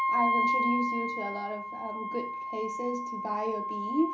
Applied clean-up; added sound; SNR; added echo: none; Wind instrument, woodwind instrument; -2 dB; reverberation time 0.3 s.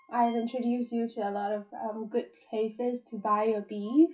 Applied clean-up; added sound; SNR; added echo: classical method WPE with log-MMSE.